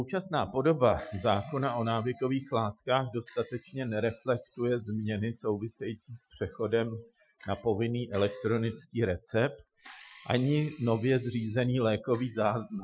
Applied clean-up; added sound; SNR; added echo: classical method Wiener filter.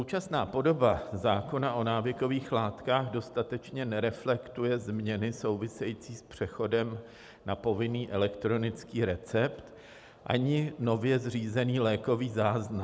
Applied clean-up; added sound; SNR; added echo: none; none; none; none.